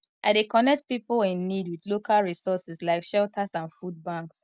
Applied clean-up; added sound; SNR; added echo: none; none; none; none.